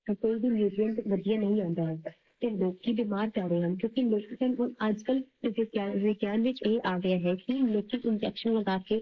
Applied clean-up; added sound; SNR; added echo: neural mask model Resemble Enhance denoiser.